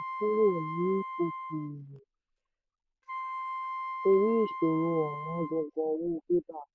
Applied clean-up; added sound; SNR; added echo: none; Wind instrument, woodwind instrument; 8 dB; none.